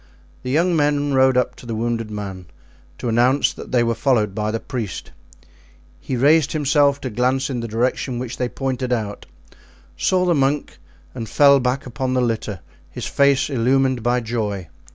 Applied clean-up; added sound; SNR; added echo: none; none; none; none.